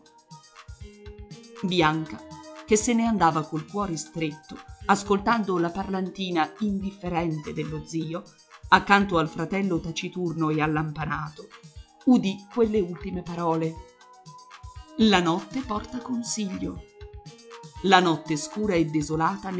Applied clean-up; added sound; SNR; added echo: classical method log-MMSE.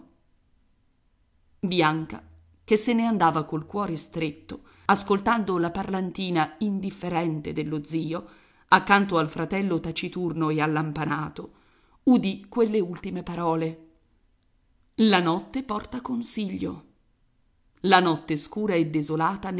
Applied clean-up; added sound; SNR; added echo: none; none; none; none.